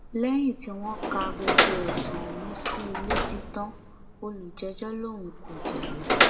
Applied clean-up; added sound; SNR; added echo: none; Door; -5 dB; reverberation time 1.0 s.